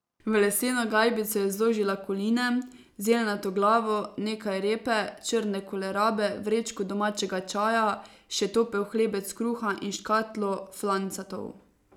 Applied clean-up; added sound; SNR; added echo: none; none; none; none.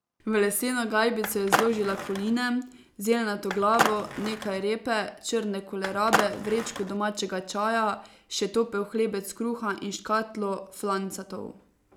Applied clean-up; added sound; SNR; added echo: none; Skateboard; 2 dB; none.